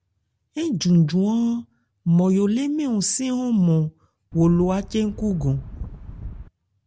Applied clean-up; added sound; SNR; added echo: none; Wind; 13 dB; none.